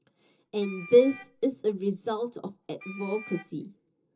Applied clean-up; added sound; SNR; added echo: none; Wind instrument, woodwind instrument; 18 dB; reverberation time 0.2 s.